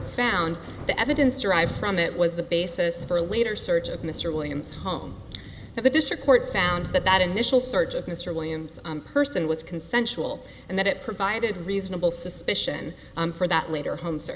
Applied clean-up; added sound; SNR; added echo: none; Thunder; 15 dB; none.